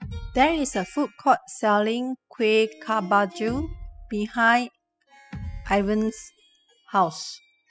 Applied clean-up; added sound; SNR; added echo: classical method spectral subtraction.